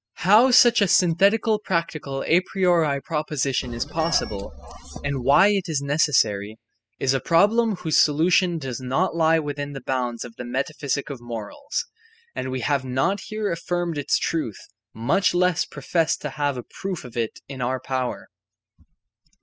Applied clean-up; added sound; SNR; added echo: classical method spectral subtraction.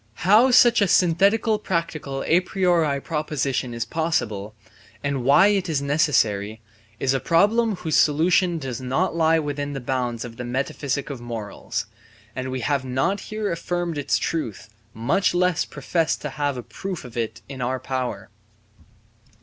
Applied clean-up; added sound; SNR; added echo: none; none; none; none.